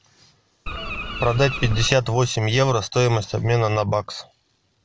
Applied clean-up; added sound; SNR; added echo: none; Bird; 5 dB; none.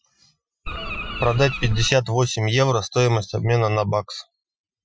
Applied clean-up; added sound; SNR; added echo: classical method Wiener filter.